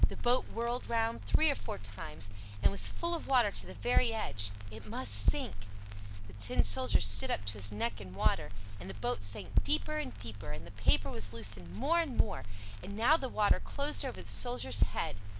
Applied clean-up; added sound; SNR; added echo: none; Crackle; -4 dB; none.